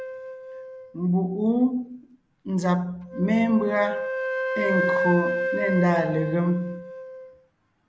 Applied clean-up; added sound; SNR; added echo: none; Wind instrument, woodwind instrument; 5 dB; none.